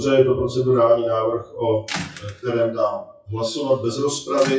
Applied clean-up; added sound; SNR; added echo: classical method WPE with log-MMSE.